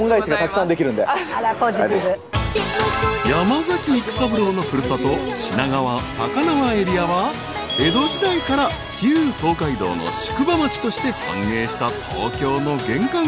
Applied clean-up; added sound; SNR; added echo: none; none; none; none.